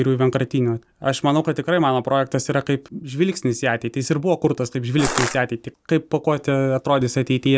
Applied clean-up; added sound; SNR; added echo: none; Crushing; 3 dB; none.